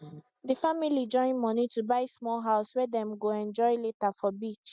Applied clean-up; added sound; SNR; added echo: none; none; none; none.